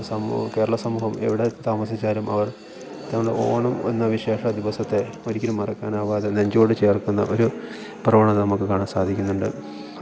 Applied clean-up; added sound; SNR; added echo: none; Acoustic guitar; 17 dB; none.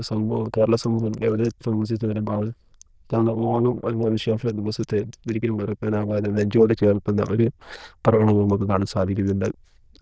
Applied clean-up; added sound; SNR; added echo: neural diffusion model UNIVERSE++.